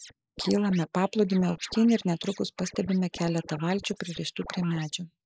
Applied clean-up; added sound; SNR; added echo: neural mask model Resemble Enhance denoiser.